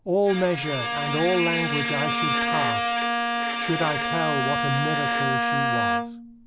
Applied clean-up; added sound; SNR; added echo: none; Bowed string instrument; -2 dB; none.